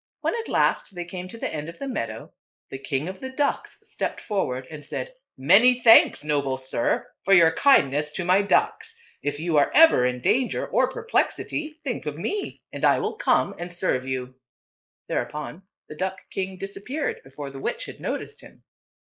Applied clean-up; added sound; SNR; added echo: neural mask model Resemble Enhance denoiser.